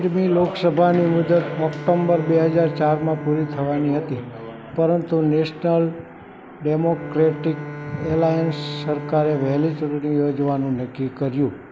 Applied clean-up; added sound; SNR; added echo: none; Bowed string instrument; 13 dB; none.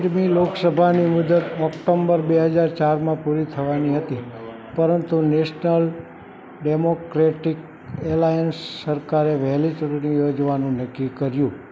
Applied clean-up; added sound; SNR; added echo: none; none; none; none.